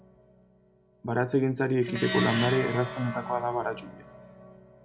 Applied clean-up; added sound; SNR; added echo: none; Plucked string instrument; 8 dB; none.